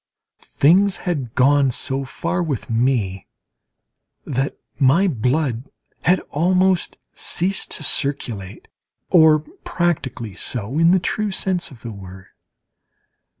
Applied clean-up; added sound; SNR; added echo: none; none; none; none.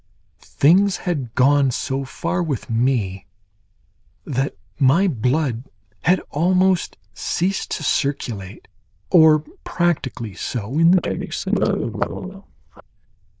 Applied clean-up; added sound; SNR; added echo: neural diffusion model UNIVERSE++.